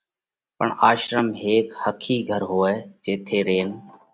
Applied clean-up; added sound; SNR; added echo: none; none; none; none.